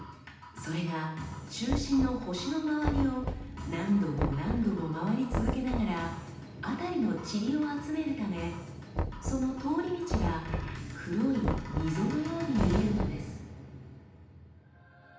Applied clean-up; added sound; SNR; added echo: none; Knock; 6 dB; reverberation time 0.8 s.